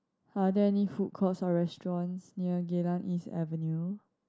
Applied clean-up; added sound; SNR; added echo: none; none; none; none.